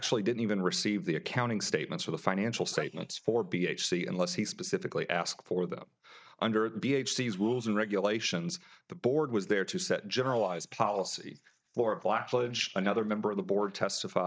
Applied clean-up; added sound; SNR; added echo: neural mask model DeepFilterNet 3.